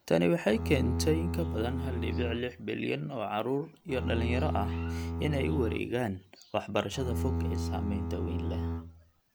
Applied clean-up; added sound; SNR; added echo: none; Bowed string instrument; 1 dB; none.